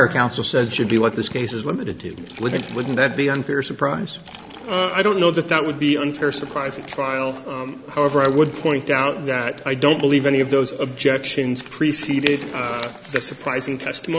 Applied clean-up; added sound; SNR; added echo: none; Liquid; 20 dB; none.